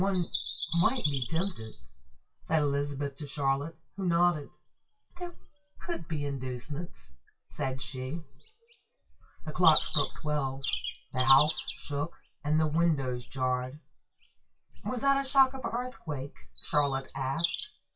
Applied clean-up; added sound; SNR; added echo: classical method WPE with log-MMSE.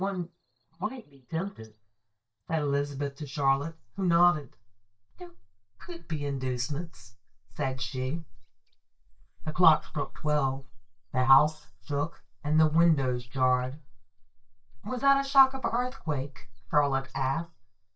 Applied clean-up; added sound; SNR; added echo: neural mask model DeepFilterNet 3.